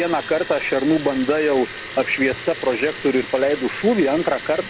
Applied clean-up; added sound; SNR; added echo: none; Liquid; 13 dB; none.